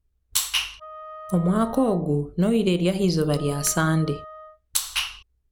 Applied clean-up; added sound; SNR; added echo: none; Wind instrument, woodwind instrument; 19 dB; none.